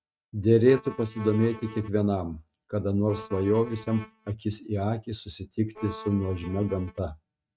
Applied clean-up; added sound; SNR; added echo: neural mask model RNNoise.